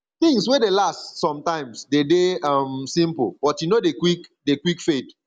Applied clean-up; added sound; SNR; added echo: none; none; none; none.